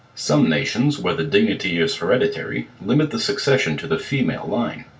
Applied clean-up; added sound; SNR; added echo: none; none; none; reverberation time 0.2 s.